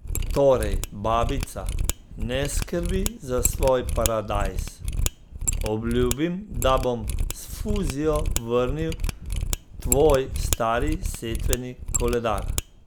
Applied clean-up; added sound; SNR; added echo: none; Mechanisms; 1 dB; none.